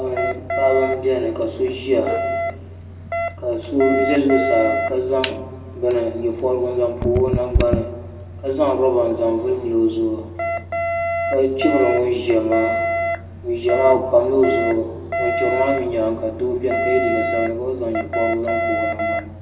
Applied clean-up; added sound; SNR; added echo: none; Alarm; 4 dB; reverberation time 1.5 s.